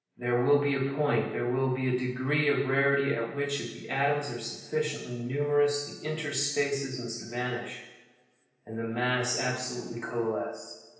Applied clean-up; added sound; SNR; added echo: none; none; none; reverberation time 0.9 s.